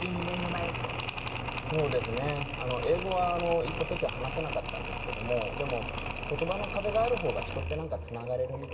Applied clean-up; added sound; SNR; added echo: none; Mechanisms; 3 dB; reverberation time 2.7 s.